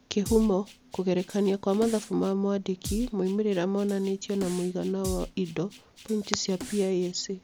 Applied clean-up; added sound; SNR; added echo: none; Drum kit; 14 dB; none.